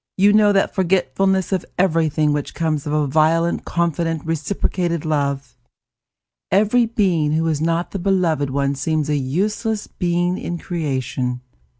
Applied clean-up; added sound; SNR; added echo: none; none; none; none.